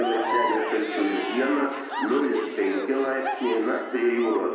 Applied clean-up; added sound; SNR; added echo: none; Crowd / Cheering; 6 dB; reverberation time 1.0 s.